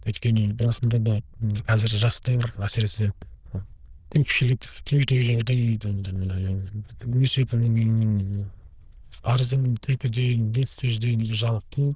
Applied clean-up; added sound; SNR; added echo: neural diffusion model UNIVERSE++.